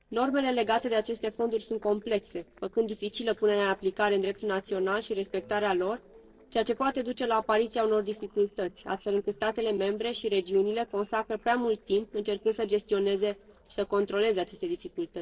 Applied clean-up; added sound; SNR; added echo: neural separator model SepFormer DNS4.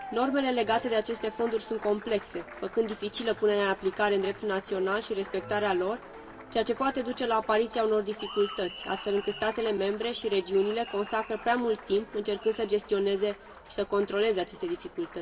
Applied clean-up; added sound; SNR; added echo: none; Applause; 16 dB; reverberation time 2.5 s.